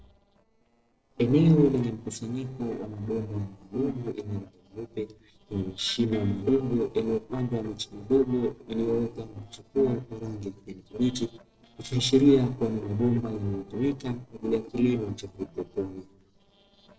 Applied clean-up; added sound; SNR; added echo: neural separator model SepFormer DNS4.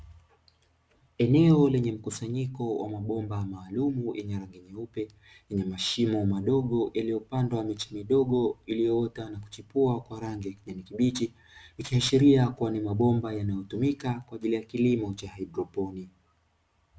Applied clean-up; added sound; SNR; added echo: none; none; none; none.